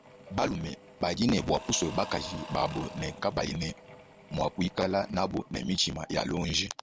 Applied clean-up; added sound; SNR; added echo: none; Engine / Drill / Mechanisms; 17 dB; none.